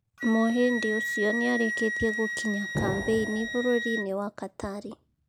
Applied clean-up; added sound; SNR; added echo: none; Wind instrument, woodwind instrument + Explosion; 5 dB; none.